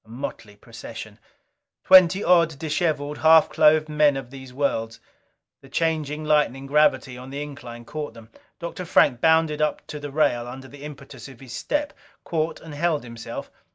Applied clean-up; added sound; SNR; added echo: none; none; none; none.